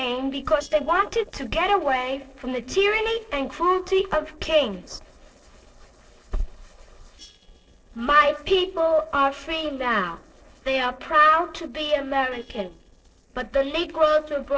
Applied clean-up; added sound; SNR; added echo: neural separator model SepFormer DNS4.